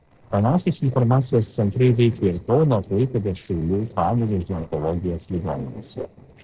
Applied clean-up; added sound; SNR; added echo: neural separator model SepFormer DNS4.